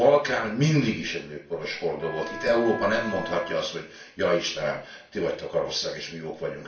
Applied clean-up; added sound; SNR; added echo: none; Wind instrument, woodwind instrument; 10 dB; reverberation time 0.4 s.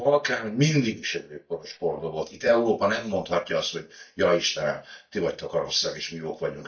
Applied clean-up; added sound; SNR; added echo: neural mask model DeepFilterNet 3.